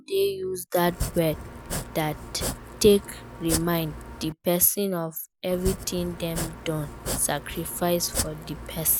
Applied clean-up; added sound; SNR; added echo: none; Domestic sounds, home sounds; 8 dB; none.